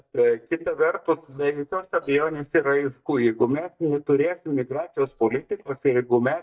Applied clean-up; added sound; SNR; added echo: neural mask model DeepFilterNet 3.